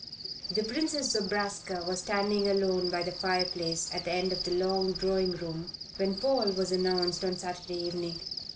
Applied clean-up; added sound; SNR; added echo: none; Cricket; 8 dB; none.